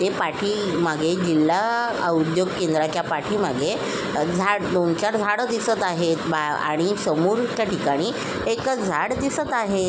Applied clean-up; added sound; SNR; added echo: none; none; none; none.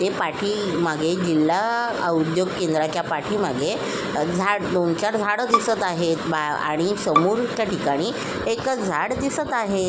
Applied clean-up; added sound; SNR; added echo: none; Bowed string instrument; 7 dB; none.